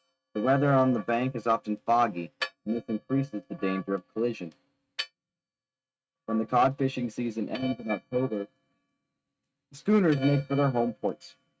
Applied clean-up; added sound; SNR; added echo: neural mask model RNNoise.